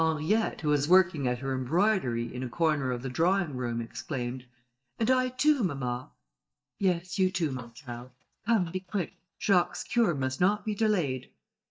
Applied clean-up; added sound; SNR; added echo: neural mask model DeepFilterNet 3.